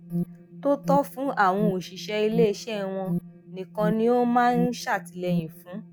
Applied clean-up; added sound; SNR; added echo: none; Alarm; 7 dB; none.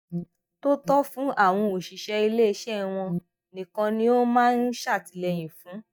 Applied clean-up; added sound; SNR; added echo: neural mask model DeepFilterNet 3.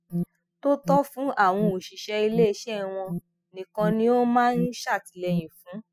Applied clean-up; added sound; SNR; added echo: classical method spectral subtraction.